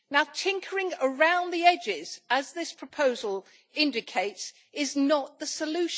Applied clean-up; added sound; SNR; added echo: none; none; none; none.